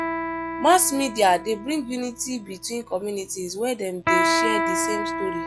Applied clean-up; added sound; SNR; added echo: none; Electric guitar; 3 dB; none.